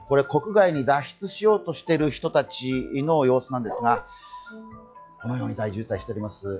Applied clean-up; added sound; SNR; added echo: classical method log-MMSE.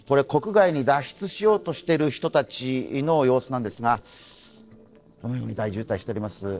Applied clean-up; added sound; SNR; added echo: neural separator model SepFormer DNS4.